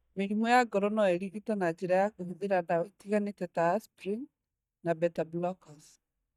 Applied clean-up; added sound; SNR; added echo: neural mask model DeepFilterNet 3.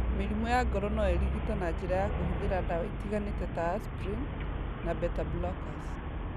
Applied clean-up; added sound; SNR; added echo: none; Traffic noise, roadway noise; -2 dB; none.